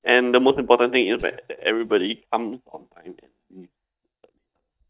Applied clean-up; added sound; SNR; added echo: neural mask model DeepFilterNet 3.